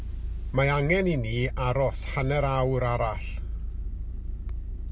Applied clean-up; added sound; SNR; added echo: none; none; none; none.